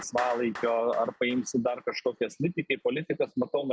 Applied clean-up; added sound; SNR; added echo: none; Clapping; 16 dB; none.